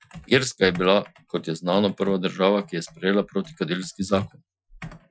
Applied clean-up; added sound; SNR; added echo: classical method Wiener filter.